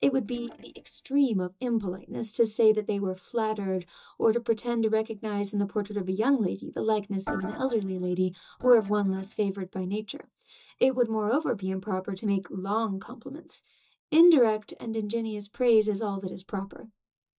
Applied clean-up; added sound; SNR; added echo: neural mask model DeepFilterNet 3.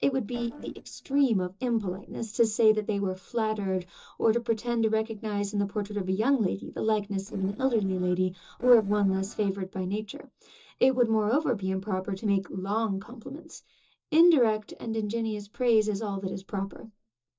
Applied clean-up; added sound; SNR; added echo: neural separator model SepFormer DNS4.